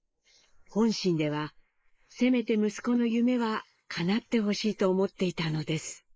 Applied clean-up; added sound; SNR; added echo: neural mask model Resemble Enhance denoiser.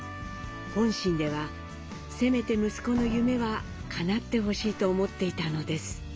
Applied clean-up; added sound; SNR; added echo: none; Slam; 17 dB; none.